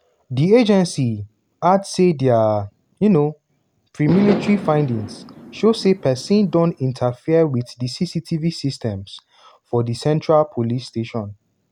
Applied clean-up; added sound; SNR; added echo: none; Fireworks; 10 dB; none.